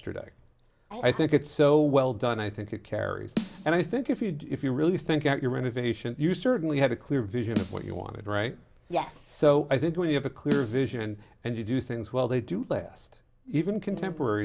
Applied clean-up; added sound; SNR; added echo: none; Snare drum; 12 dB; none.